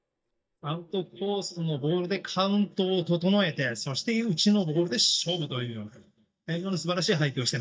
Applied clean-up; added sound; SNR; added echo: neural mask model DeepFilterNet 3.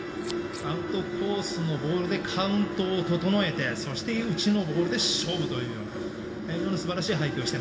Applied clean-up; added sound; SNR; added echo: none; Scissors; 19 dB; reverberation time 1.4 s.